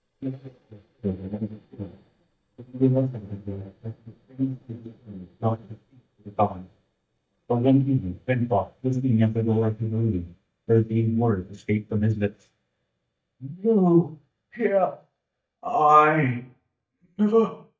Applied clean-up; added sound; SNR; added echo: neural mask model DeepFilterNet 3.